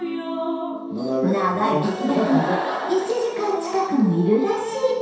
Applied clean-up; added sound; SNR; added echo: none; none; none; reverberation time 0.7 s.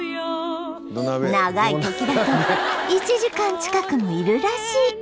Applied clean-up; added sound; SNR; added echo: none; none; none; none.